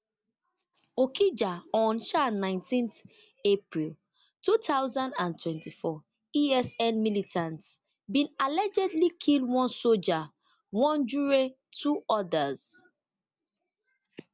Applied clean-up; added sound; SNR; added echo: none; none; none; none.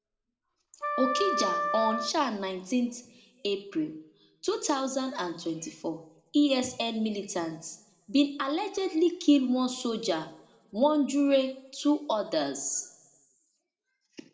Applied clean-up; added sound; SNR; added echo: none; Wind instrument, woodwind instrument; 3 dB; reverberation time 0.6 s.